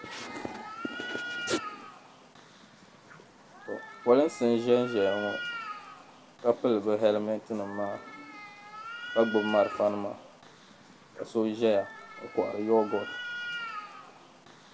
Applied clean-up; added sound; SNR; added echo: none; Cat; 11 dB; none.